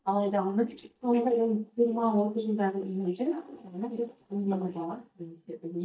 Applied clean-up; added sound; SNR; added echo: neural mask model DeepFilterNet 3.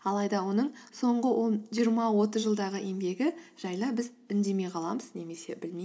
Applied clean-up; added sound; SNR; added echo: none; none; none; none.